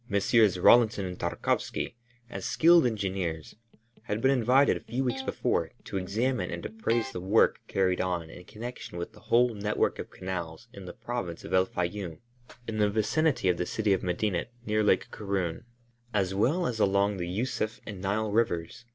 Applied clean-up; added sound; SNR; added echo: none; Electric guitar; 16 dB; none.